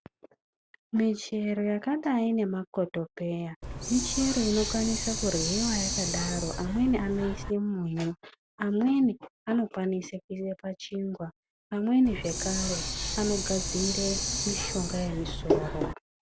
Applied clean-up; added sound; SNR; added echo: none; Hiss; 3 dB; none.